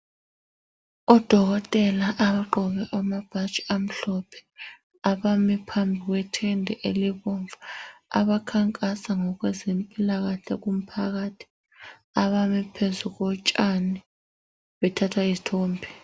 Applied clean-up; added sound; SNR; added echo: none; none; none; none.